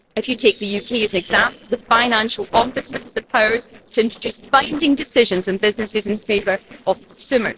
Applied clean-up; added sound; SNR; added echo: neural separator model SepFormer DNS4.